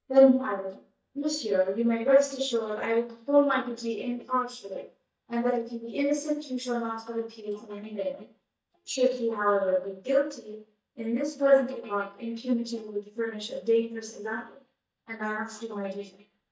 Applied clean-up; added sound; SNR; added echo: neural mask model DeepFilterNet 3.